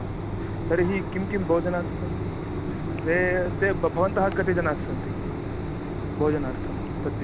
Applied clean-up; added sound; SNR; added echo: none; Mechanisms; 2 dB; none.